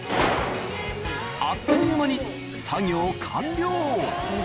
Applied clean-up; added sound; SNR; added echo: none; Bowed string instrument + Gunshot, gunfire; 4 dB; none.